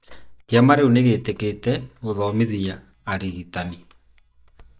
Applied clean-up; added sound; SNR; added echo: neural mask model DeepFilterNet 3.